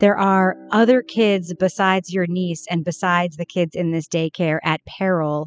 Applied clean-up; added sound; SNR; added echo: classical method spectral subtraction.